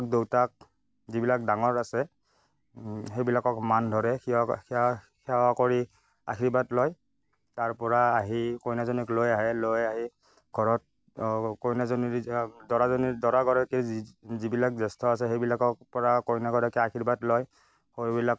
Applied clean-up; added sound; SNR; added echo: none; none; none; none.